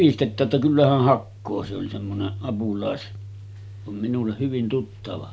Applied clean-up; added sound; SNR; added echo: none; none; none; none.